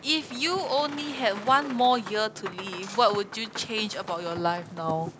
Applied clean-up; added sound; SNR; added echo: none; Boat, Water vehicle; 15 dB; none.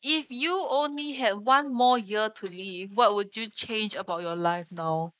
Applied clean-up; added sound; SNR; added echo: neural mask model Resemble Enhance denoiser.